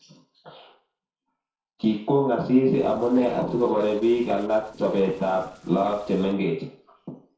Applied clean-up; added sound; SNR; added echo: neural separator model SepFormer DNS4.